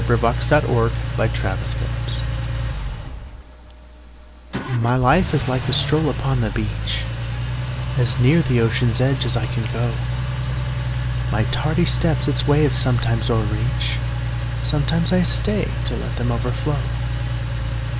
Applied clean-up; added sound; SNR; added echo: none; Engine; 0 dB; none.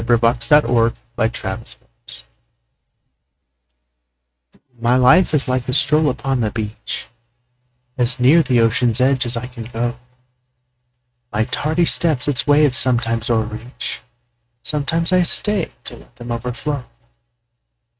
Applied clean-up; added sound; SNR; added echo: neural mask model RNNoise.